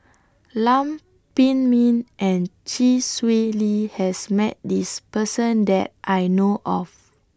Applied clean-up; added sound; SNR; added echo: none; none; none; none.